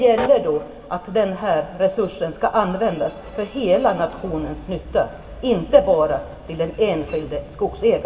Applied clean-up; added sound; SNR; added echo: none; Train; 16 dB; reverberation time 1.7 s.